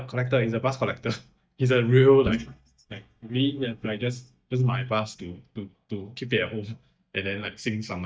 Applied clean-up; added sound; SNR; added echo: neural mask model DeepFilterNet 3.